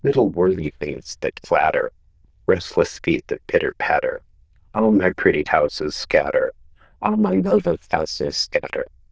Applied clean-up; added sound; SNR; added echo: neural diffusion model UNIVERSE++.